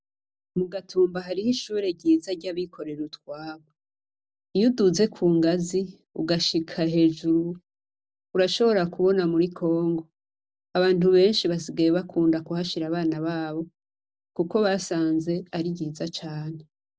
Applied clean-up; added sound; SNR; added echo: none; none; none; none.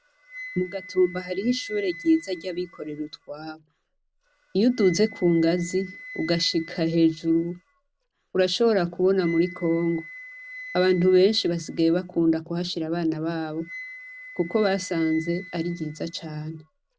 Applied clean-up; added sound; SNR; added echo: none; Wind instrument, woodwind instrument; 18 dB; none.